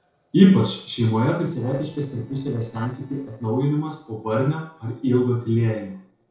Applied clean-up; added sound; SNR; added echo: neural separator model SepFormer DNS4.